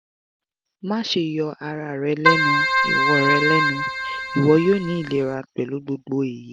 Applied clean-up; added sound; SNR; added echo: none; Keyboard (musical); -2 dB; none.